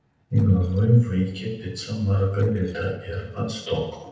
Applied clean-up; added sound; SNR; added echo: neural separator model SepFormer DNS4.